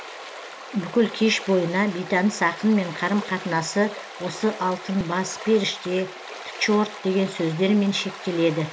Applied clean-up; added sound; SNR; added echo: none; Stream; 14 dB; none.